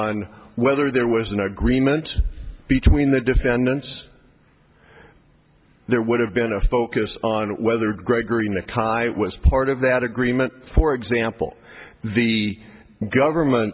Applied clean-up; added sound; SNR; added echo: none; none; none; none.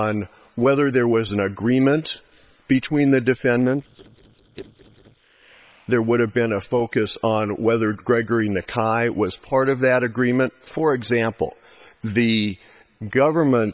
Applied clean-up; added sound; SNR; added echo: neural separator model SepFormer WHAM!.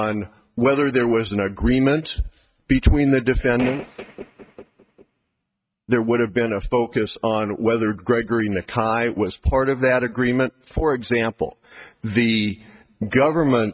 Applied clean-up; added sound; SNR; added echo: neural mask model RNNoise.